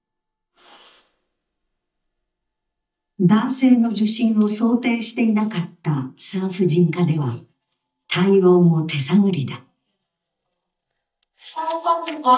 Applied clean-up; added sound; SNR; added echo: neural mask model DeepFilterNet 3.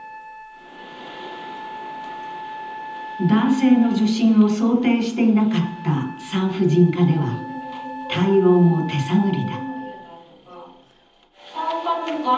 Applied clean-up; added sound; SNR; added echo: none; Wind instrument, woodwind instrument; 16 dB; reverberation time 0.8 s.